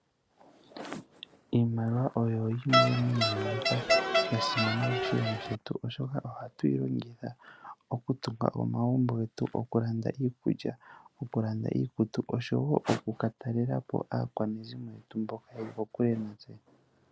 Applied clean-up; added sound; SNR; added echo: none; Crowd; -3 dB; none.